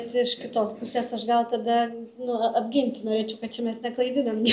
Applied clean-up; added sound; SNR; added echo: none; none; none; none.